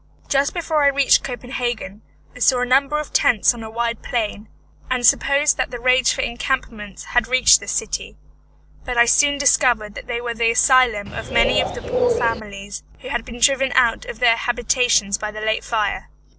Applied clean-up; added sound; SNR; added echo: none; Bird; 1 dB; none.